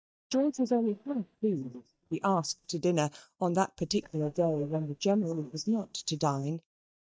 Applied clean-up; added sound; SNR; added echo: neural mask model DeepFilterNet 3.